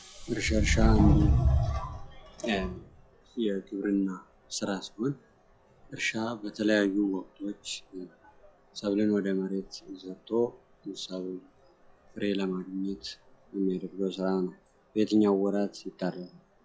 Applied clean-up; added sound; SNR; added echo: classical method log-MMSE.